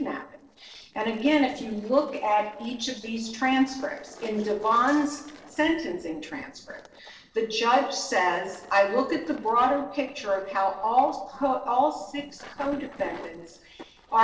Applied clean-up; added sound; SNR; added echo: neural separator model SepFormer DNS4.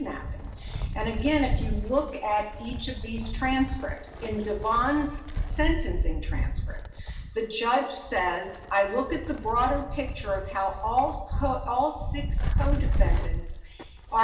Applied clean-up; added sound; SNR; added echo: none; Wind; 1 dB; reverberation time 1.0 s.